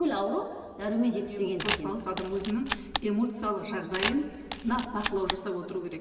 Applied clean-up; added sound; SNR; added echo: none; Camera; 2 dB; reverberation time 2.0 s.